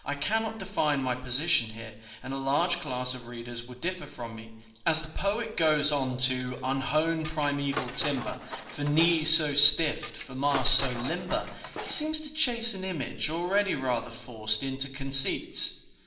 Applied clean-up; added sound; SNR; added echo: none; Tools; 9 dB; reverberation time 1.9 s.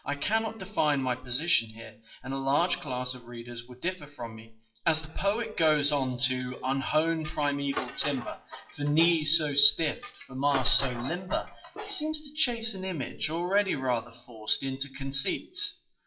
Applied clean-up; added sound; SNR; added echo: classical method WPE with log-MMSE.